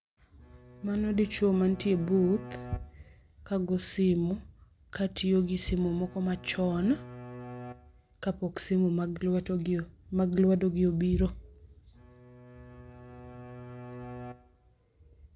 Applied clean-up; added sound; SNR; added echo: none; Bowed string instrument; 16 dB; none.